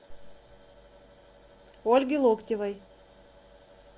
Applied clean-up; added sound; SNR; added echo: none; none; none; none.